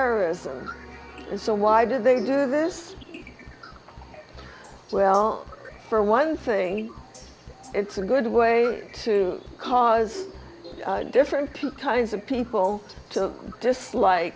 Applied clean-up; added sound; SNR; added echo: none; none; none; none.